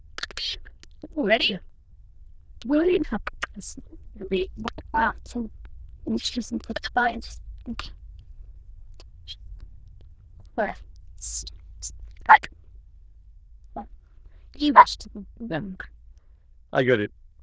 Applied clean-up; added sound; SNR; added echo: neural diffusion model UNIVERSE++.